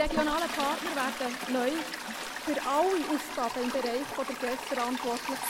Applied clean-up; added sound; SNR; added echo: none; Toilet flush; 5 dB; none.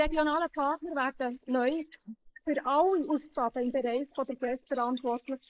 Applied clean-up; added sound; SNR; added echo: neural mask model Resemble Enhance denoiser.